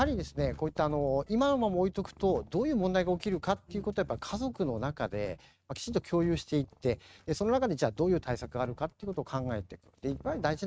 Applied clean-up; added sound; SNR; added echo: neural mask model RNNoise.